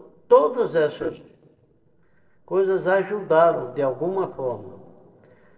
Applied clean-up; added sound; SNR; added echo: neural separator model SepFormer DNS4.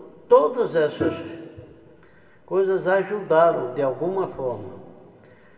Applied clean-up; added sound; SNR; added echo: none; Bowed string instrument; 12 dB; reverberation time 2.3 s.